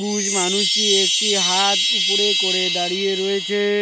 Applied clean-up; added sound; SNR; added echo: none; Chime; -3 dB; none.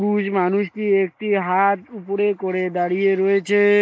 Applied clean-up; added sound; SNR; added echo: neural mask model Resemble Enhance denoiser.